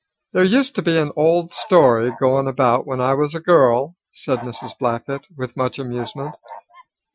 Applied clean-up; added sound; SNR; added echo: classical method Wiener filter.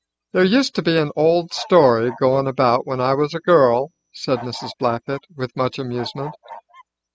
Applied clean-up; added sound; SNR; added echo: classical method spectral subtraction.